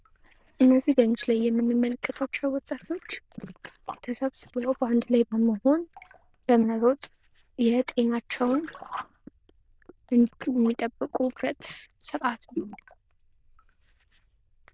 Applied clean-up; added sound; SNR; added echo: neural diffusion model UNIVERSE++.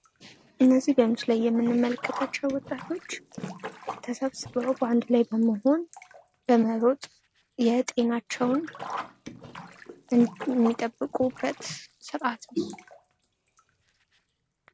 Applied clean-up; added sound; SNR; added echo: none; Sink (filling or washing); 16 dB; none.